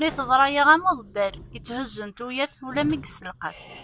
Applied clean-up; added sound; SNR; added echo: none; Squeak / Sliding door; 18 dB; none.